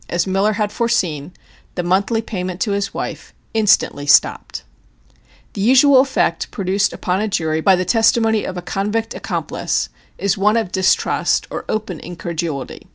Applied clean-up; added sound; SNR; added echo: none; none; none; none.